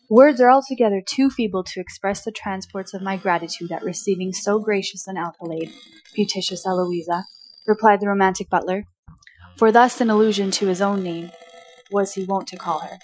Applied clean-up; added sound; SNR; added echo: classical method Wiener filter.